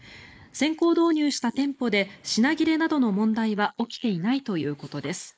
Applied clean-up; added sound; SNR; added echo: neural mask model Resemble Enhance denoiser.